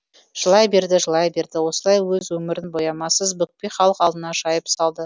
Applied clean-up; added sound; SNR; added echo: none; none; none; none.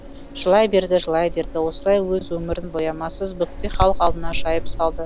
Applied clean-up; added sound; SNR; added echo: none; Cricket; 5 dB; none.